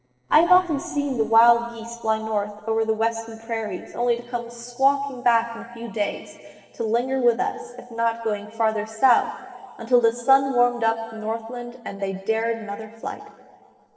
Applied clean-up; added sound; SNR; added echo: neural separator model SepFormer DNS4.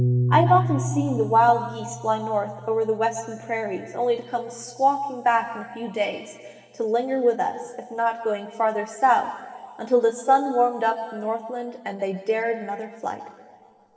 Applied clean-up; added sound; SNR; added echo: none; Piano; 9 dB; reverberation time 2.5 s.